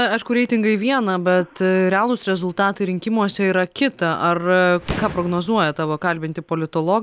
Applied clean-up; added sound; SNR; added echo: none; Fireworks; 14 dB; none.